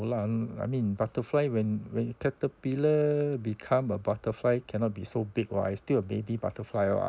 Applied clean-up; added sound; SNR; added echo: none; none; none; none.